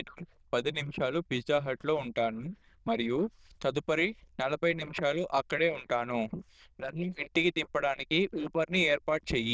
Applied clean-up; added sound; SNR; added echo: neural diffusion model UNIVERSE++.